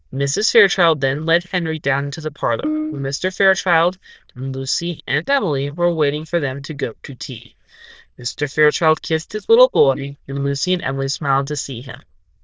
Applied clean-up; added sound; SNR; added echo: neural diffusion model UNIVERSE++.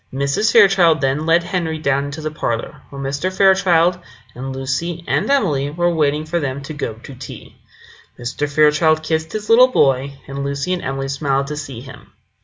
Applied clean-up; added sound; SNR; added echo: none; none; none; none.